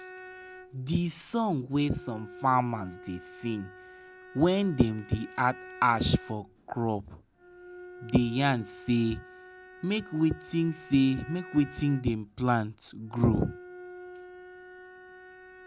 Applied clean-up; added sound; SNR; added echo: none; Bowed string instrument; 18 dB; none.